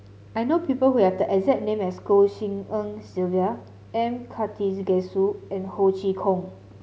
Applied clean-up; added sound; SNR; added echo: none; none; none; none.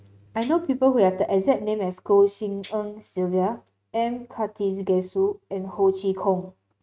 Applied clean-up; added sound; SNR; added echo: neural mask model RNNoise.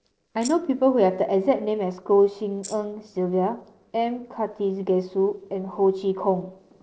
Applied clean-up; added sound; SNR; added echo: neural separator model SepFormer DNS4.